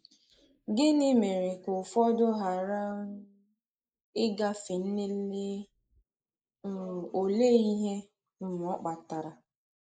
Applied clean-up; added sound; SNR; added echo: neural mask model Resemble Enhance denoiser.